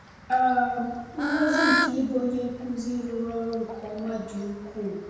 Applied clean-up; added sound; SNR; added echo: none; Bird / Fowl; 6 dB; reverberation time 1.1 s.